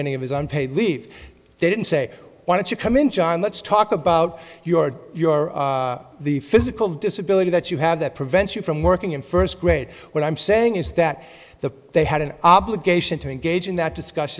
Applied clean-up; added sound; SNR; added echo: none; none; none; none.